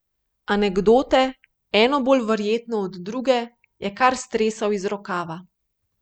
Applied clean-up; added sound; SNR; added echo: none; none; none; none.